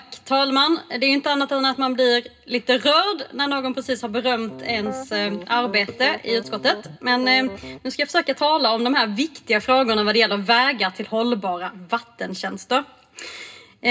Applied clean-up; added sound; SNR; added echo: none; Piano; 13 dB; reverberation time 0.2 s.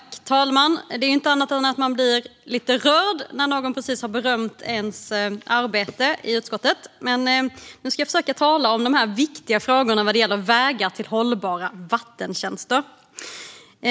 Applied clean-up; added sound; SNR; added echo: none; none; none; none.